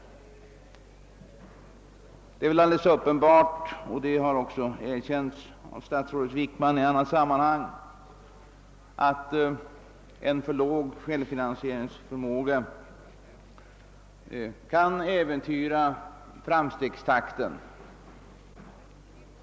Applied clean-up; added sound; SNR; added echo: none; none; none; none.